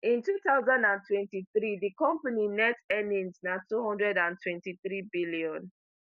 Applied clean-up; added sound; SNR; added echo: none; none; none; none.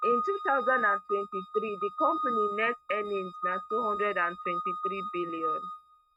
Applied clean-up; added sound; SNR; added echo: neural mask model RNNoise.